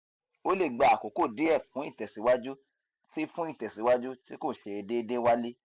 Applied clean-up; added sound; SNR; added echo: none; none; none; none.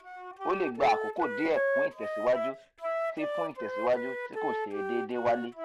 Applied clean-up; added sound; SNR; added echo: none; Wind instrument, woodwind instrument; 2 dB; none.